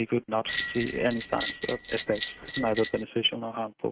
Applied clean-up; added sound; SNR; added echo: neural mask model RNNoise.